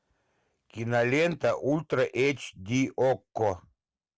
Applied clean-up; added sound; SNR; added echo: none; none; none; none.